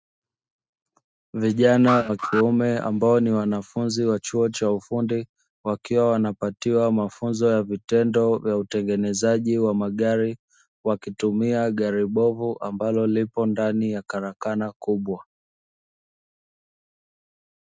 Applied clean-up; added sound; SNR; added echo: neural mask model RNNoise.